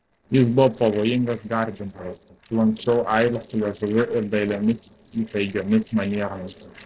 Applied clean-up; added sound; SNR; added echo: neural separator model SepFormer DNS4.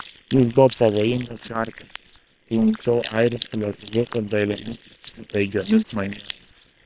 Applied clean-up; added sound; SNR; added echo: neural separator model SepFormer WHAM!.